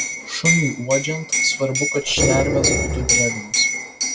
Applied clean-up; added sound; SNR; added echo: none; Growling + Liquid; -2 dB; none.